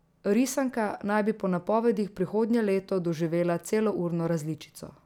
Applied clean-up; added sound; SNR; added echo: none; none; none; none.